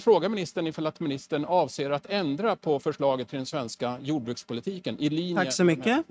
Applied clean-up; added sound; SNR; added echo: neural mask model RNNoise.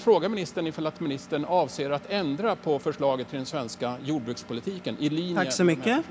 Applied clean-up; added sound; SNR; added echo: none; Engine; 20 dB; none.